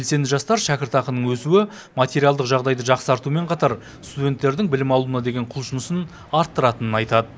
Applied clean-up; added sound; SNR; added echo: none; none; none; none.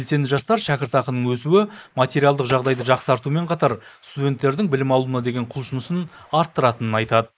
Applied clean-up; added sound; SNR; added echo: neural mask model Resemble Enhance denoiser.